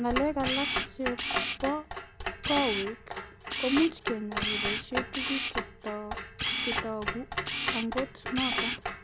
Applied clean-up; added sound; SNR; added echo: none; Clock + Camera; 0 dB; none.